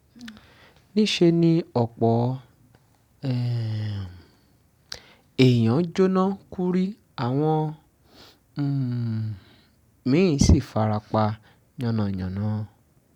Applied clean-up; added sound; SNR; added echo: none; none; none; none.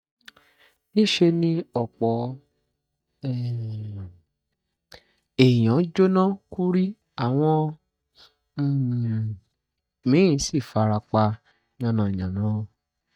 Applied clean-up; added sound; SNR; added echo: neural mask model DeepFilterNet 3.